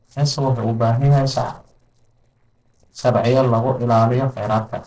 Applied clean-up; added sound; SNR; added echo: neural separator model SepFormer DNS4.